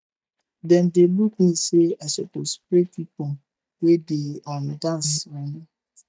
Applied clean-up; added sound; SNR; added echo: neural mask model DeepFilterNet 3.